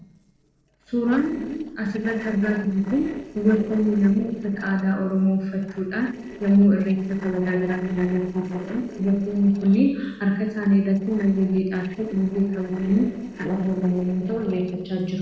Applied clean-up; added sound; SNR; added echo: neural separator model SepFormer DNS4.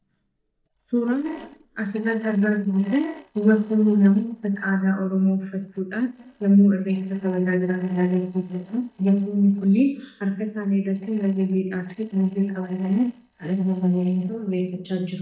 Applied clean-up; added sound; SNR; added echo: neural mask model DeepFilterNet 3.